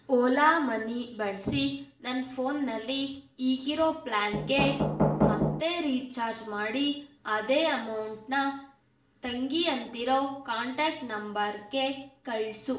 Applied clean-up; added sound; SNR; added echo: none; Knock; -3 dB; reverberation time 0.5 s.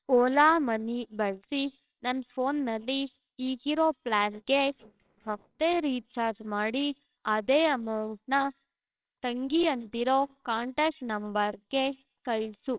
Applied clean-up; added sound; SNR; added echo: neural separator model SepFormer WHAMR!.